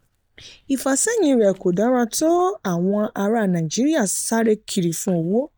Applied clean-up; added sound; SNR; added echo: neural mask model DeepFilterNet 3.